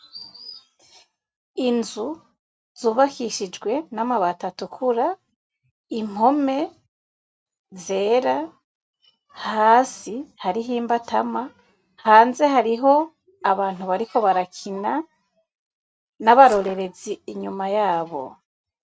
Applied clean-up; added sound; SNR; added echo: neural mask model RNNoise.